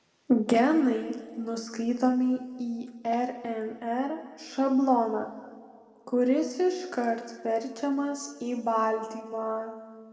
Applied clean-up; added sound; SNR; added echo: none; none; none; reverberation time 1.7 s.